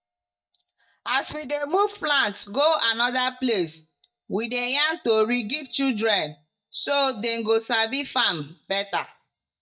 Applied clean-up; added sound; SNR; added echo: neural mask model DeepFilterNet 3.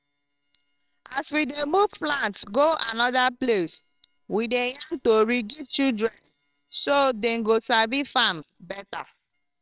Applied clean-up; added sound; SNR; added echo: neural separator model SepFormer WHAMR!.